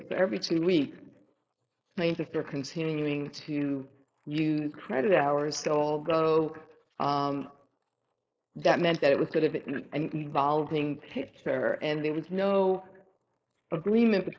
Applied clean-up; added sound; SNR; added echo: neural mask model Resemble Enhance denoiser.